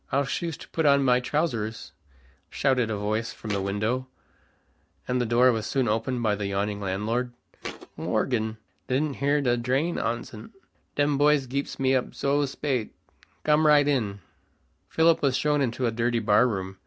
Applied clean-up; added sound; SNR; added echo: none; Thump, thud; 12 dB; none.